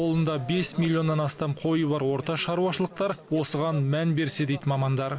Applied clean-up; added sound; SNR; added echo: none; none; none; none.